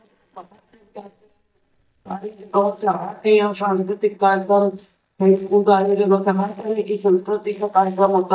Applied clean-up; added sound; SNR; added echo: neural mask model DeepFilterNet 3.